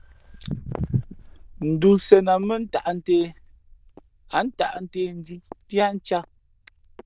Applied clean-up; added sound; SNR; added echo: neural diffusion model UNIVERSE++.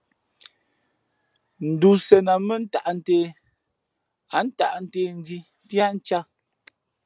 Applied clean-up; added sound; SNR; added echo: none; none; none; none.